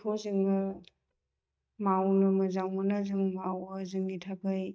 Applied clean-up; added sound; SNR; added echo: neural mask model DeepFilterNet 3.